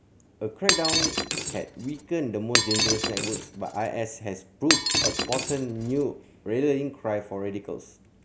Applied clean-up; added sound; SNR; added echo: none; Shatter; -2 dB; none.